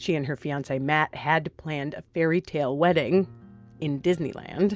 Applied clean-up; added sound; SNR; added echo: none; none; none; none.